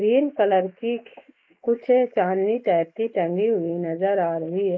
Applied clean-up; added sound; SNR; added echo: neural mask model Resemble Enhance denoiser.